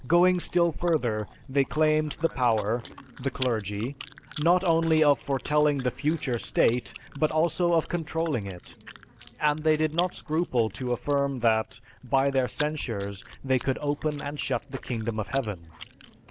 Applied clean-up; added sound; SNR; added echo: none; Chewing, mastication; 16 dB; none.